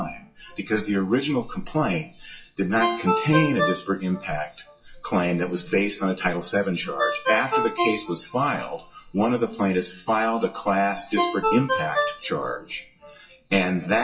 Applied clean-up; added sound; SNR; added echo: classical method WPE with log-MMSE.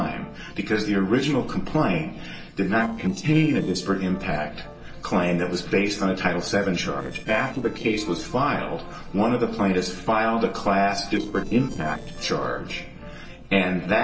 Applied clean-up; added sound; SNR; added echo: neural separator model SepFormer DNS4.